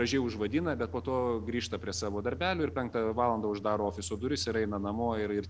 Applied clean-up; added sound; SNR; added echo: none; Idling / Engine starting / Accelerating, revving, vroom / Car; 12 dB; none.